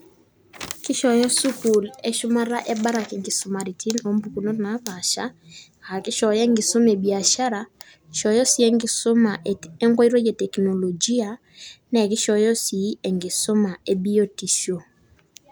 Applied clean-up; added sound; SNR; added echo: none; none; none; none.